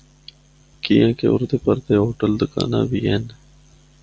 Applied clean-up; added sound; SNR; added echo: none; none; none; none.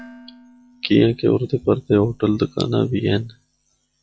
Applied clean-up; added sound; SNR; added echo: classical method log-MMSE.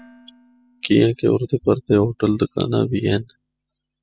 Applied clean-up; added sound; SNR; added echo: classical method spectral subtraction.